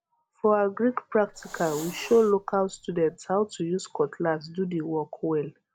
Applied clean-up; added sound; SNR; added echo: none; Hiss; 19 dB; none.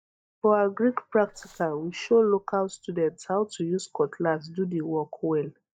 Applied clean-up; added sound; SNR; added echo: neural mask model DeepFilterNet 3.